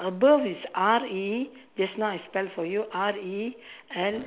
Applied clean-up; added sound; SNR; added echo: none; none; none; none.